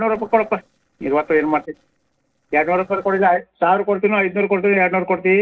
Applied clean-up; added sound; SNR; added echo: neural separator model SepFormer DNS4.